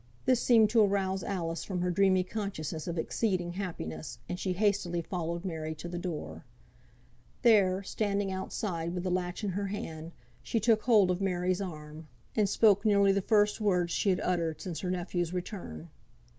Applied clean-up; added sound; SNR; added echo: none; none; none; none.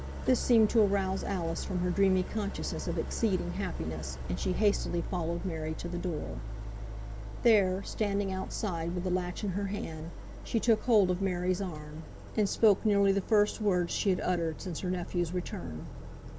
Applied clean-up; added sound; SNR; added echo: none; Idling; 8 dB; none.